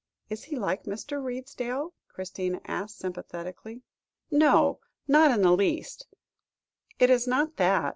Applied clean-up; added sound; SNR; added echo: none; none; none; none.